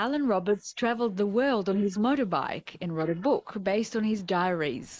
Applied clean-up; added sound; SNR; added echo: neural mask model Resemble Enhance denoiser.